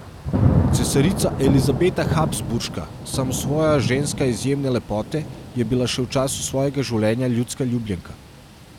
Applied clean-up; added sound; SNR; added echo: none; Thunder / Rain; 3 dB; none.